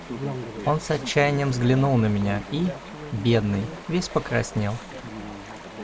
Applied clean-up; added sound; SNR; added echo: none; Chatter / Stream; 11 dB; none.